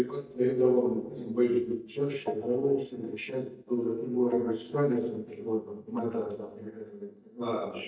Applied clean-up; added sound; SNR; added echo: neural mask model DeepFilterNet 3.